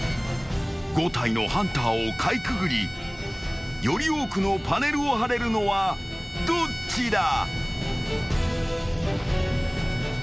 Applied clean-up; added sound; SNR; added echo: none; Bowed string instrument; 12 dB; none.